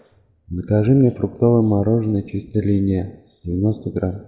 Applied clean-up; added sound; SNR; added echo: none; none; none; none.